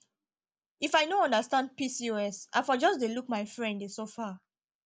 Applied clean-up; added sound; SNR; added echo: none; none; none; none.